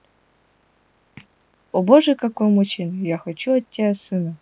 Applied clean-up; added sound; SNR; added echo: none; none; none; none.